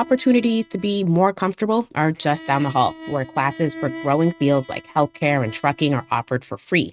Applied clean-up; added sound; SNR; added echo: neural mask model RNNoise.